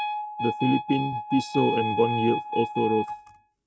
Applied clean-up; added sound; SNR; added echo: neural mask model RNNoise.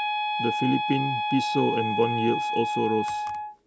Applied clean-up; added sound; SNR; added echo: none; Wind instrument, woodwind instrument; 0 dB; none.